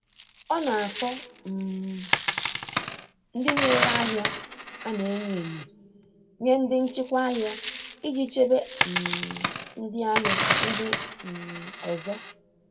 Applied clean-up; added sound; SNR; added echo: none; Coin (dropping); 0 dB; reverberation time 1.5 s.